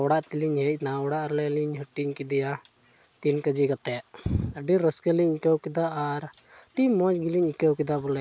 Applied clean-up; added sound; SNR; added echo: none; none; none; none.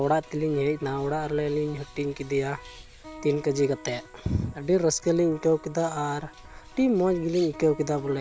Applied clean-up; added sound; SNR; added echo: none; Electric guitar + Bird; 19 dB; none.